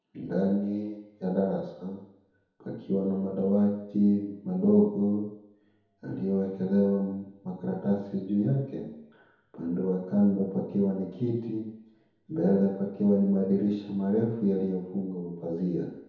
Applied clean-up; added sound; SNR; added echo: none; none; none; reverberation time 2.0 s.